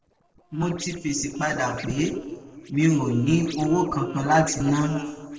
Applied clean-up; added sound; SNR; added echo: neural separator model SepFormer DNS4.